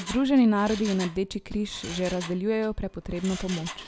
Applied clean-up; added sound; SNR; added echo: none; Mechanisms; 15 dB; none.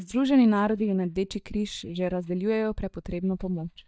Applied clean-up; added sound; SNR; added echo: neural mask model DeepFilterNet 3.